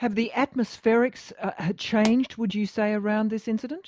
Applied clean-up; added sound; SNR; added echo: none; Explosion; 16 dB; none.